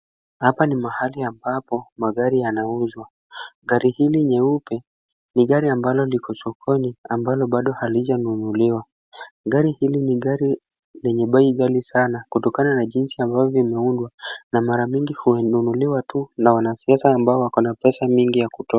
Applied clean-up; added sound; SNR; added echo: none; none; none; none.